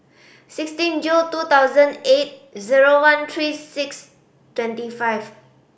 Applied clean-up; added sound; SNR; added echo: none; none; none; none.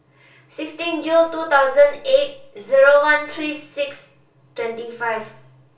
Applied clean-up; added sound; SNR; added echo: none; none; none; reverberation time 0.2 s.